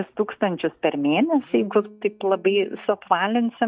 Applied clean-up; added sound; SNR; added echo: neural mask model DeepFilterNet 3.